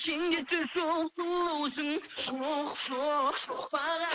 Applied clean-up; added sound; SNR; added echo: neural mask model Resemble Enhance denoiser.